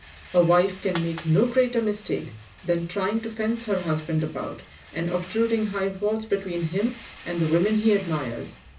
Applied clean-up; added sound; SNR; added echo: none; Rattle; 17 dB; reverberation time 0.4 s.